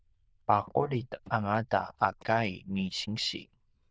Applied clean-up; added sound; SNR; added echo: neural diffusion model UNIVERSE++.